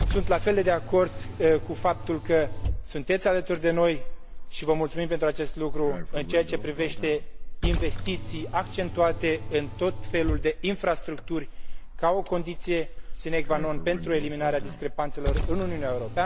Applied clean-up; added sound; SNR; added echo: none; Car; 2 dB; none.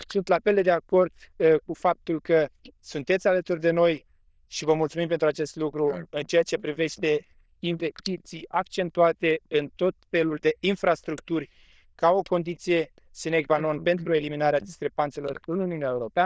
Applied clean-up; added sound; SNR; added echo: neural diffusion model UNIVERSE++.